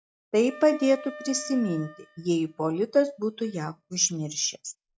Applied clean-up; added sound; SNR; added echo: classical method log-MMSE.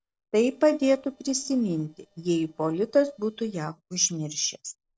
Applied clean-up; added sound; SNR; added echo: neural separator model SepFormer DNS4.